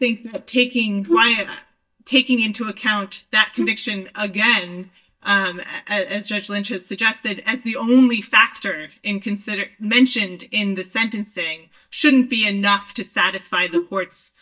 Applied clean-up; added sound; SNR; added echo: neural mask model DeepFilterNet 3.